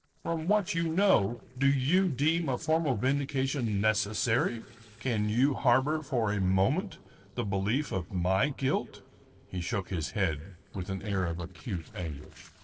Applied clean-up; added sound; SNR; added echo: neural separator model SepFormer DNS4.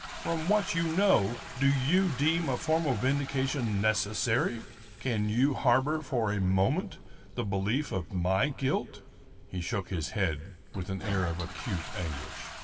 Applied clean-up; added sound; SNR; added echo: none; Toilet flush; 14 dB; reverberation time 2.8 s.